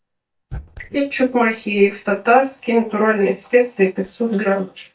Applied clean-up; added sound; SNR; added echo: neural mask model DeepFilterNet 3.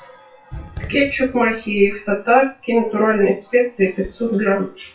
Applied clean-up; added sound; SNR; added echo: classical method WPE with log-MMSE.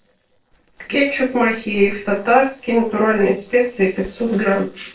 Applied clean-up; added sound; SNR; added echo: neural separator model SepFormer DNS4.